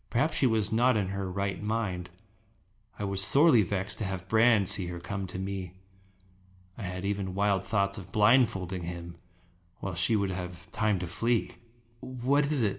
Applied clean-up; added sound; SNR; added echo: none; none; none; reverberation time 0.5 s.